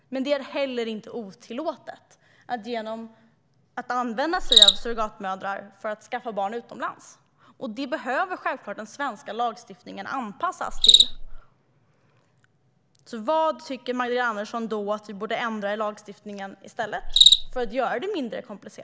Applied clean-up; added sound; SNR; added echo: none; Cricket; -3 dB; none.